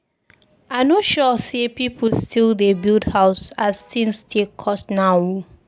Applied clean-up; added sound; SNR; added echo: none; none; none; none.